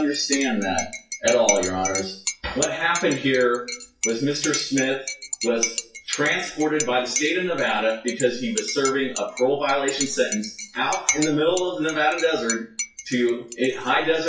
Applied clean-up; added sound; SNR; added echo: classical method WPE with log-MMSE.